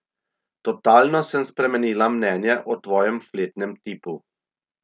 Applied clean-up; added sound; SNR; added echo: none; none; none; none.